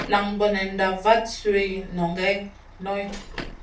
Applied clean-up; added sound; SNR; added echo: none; Truck; 17 dB; reverberation time 0.3 s.